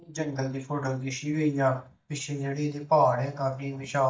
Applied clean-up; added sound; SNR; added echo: neural mask model DeepFilterNet 3.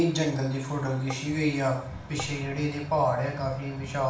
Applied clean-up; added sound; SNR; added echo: none; Tap; 14 dB; reverberation time 0.5 s.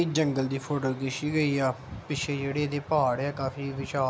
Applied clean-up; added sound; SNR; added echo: none; none; none; none.